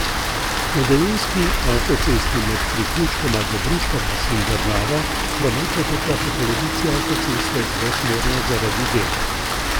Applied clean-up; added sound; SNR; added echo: none; Rain; -2 dB; none.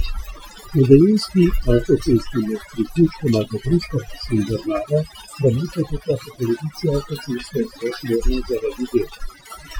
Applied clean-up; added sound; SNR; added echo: classical method Wiener filter.